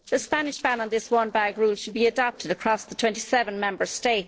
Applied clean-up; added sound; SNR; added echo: neural separator model SepFormer DNS4.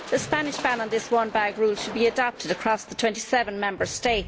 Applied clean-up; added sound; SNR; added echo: none; Crushing; 14 dB; none.